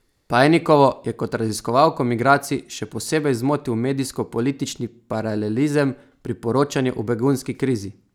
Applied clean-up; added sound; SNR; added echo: none; none; none; none.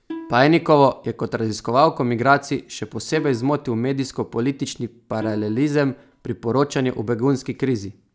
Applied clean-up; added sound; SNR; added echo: none; Plucked string instrument; 17 dB; none.